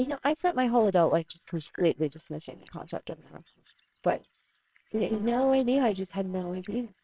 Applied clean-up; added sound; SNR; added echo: neural separator model SepFormer WHAMR!.